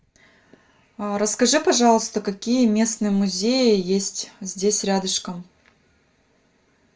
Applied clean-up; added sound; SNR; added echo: none; none; none; reverberation time 0.2 s.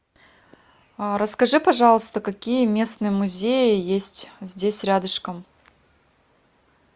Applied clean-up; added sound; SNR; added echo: none; none; none; none.